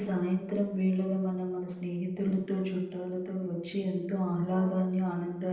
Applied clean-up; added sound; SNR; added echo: neural separator model SepFormer DNS4.